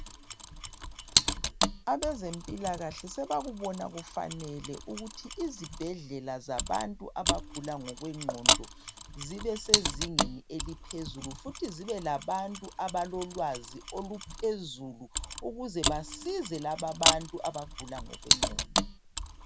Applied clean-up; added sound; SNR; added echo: none; Mechanisms; -3 dB; none.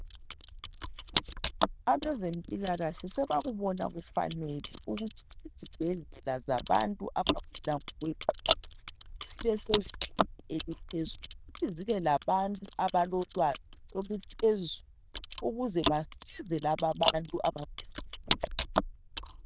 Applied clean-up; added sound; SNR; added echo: neural diffusion model UNIVERSE++.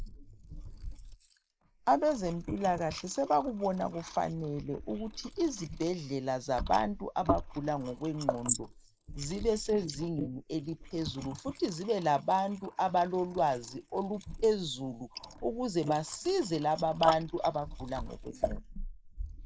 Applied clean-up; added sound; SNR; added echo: neural mask model Resemble Enhance denoiser.